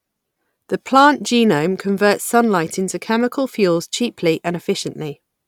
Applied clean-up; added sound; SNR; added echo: none; none; none; none.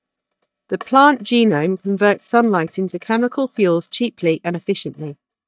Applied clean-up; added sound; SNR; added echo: neural mask model DeepFilterNet 3.